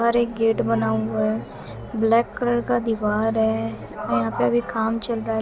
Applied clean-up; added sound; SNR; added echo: none; none; none; none.